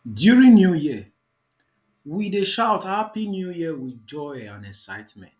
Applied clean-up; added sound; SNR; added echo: none; none; none; none.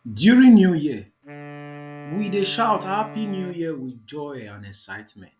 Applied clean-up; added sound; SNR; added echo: none; Wind instrument, woodwind instrument; 18 dB; none.